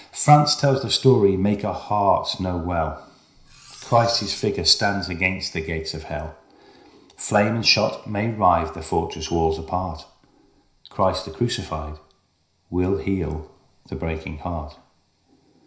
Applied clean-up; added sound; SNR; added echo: none; Cutlery, silverware; 20 dB; reverberation time 0.5 s.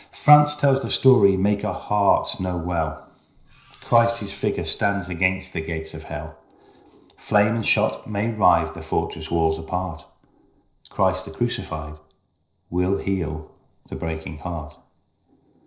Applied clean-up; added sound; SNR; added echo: neural separator model SepFormer DNS4.